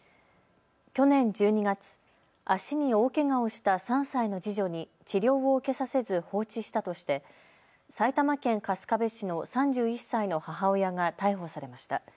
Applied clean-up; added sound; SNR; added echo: none; none; none; none.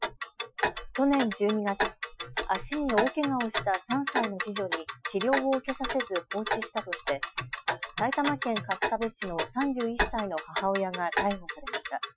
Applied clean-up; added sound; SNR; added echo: classical method Wiener filter.